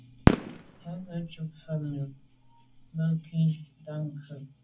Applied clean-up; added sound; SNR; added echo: none; Fireworks; -2 dB; reverberation time 0.4 s.